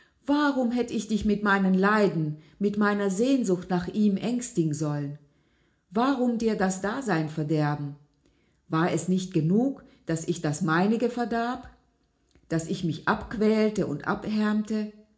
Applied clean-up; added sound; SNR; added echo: none; none; none; reverberation time 0.4 s.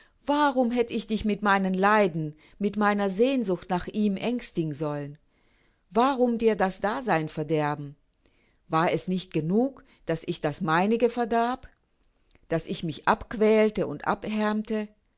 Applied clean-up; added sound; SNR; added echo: none; none; none; none.